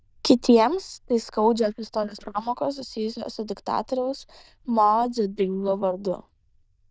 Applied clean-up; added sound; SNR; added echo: neural diffusion model UNIVERSE++.